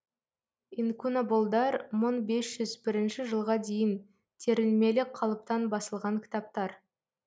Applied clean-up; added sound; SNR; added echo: none; none; none; none.